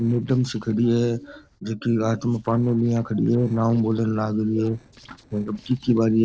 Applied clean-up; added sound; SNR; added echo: neural separator model SepFormer DNS4.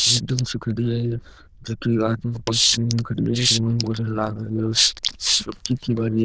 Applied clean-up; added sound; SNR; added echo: neural diffusion model UNIVERSE++.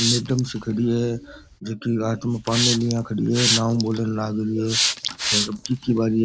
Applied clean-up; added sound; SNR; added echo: neural mask model Resemble Enhance denoiser.